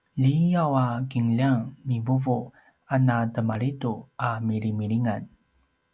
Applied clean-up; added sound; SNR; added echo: none; none; none; none.